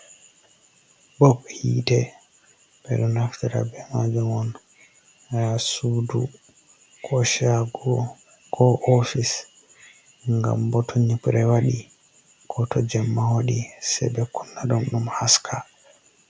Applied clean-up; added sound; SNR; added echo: none; none; none; none.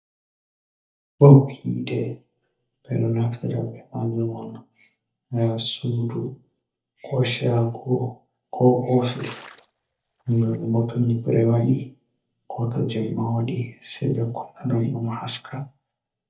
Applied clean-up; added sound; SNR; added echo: neural mask model DeepFilterNet 3.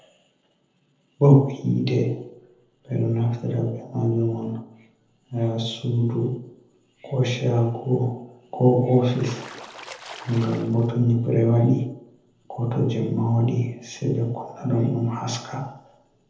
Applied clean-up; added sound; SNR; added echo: neural separator model SepFormer DNS4.